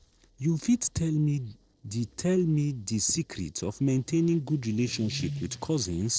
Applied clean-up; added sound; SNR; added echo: neural separator model SepFormer DNS4.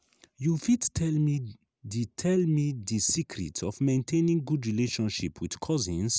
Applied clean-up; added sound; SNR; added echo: none; none; none; none.